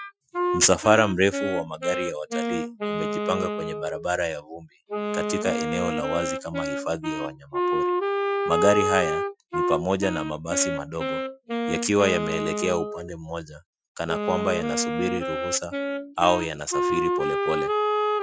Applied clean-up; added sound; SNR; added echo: classical method Wiener filter.